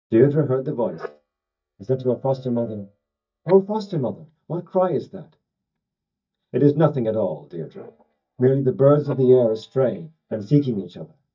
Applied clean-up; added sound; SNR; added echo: neural mask model DeepFilterNet 3.